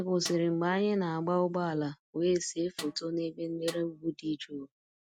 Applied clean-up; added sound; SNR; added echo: none; Snare drum; 16 dB; none.